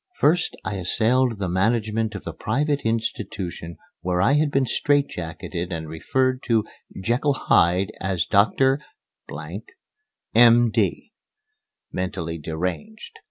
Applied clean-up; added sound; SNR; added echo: none; none; none; none.